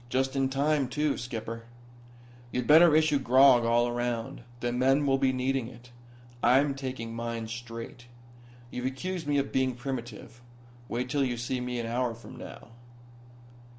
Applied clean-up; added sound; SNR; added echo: none; none; none; none.